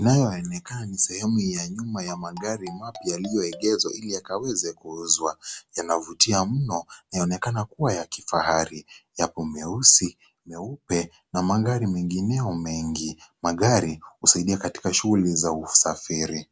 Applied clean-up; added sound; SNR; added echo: none; Marimba, xylophone; 19 dB; none.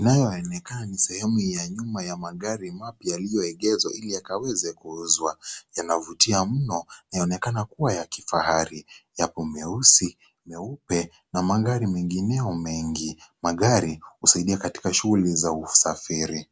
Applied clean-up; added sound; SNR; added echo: none; none; none; none.